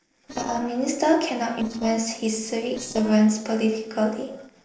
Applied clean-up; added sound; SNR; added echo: neural separator model SepFormer DNS4.